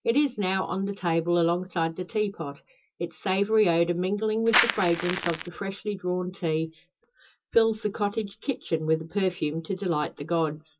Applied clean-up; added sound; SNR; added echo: none; Crackle; -1 dB; reverberation time 0.2 s.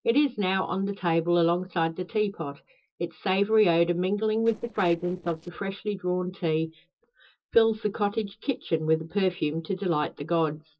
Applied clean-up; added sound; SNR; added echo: neural separator model SepFormer DNS4.